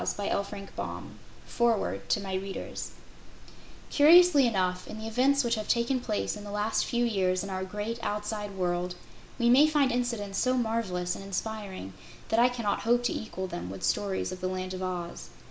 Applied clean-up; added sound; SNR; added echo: none; none; none; none.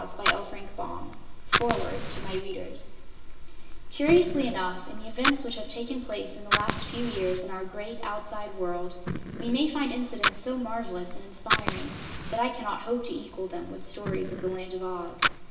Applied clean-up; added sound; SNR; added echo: none; Fire; 4 dB; reverberation time 1.2 s.